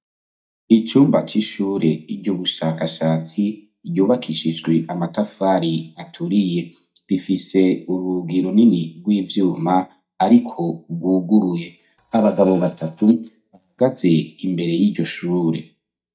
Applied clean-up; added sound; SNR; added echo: neural mask model DeepFilterNet 3.